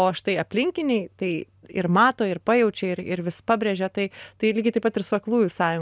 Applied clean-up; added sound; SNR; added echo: none; none; none; none.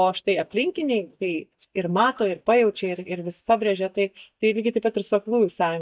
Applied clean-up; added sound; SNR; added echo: neural mask model DeepFilterNet 3.